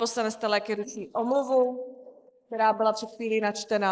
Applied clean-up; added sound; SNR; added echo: neural mask model Resemble Enhance denoiser.